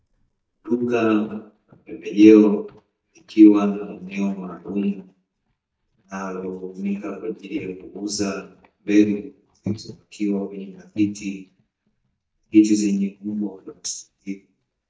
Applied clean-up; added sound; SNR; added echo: neural mask model DeepFilterNet 3.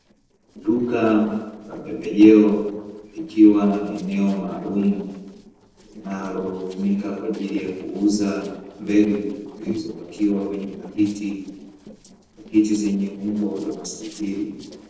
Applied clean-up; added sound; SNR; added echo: neural separator model SepFormer DNS4.